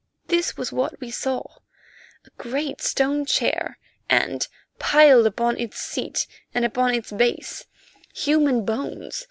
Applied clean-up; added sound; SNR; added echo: none; none; none; none.